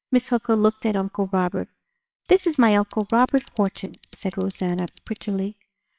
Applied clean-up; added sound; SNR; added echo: neural separator model SepFormer WHAMR!.